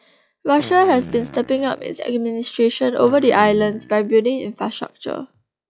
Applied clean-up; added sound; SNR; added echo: classical method log-MMSE.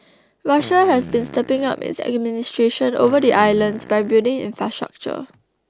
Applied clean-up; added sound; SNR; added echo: none; Fart; 16 dB; none.